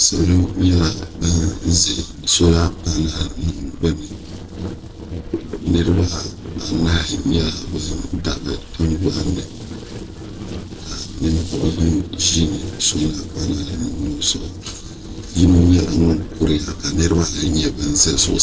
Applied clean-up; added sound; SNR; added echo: neural separator model SepFormer DNS4.